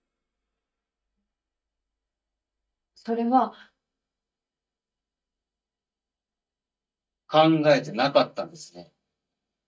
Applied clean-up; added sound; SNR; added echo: neural mask model DeepFilterNet 3.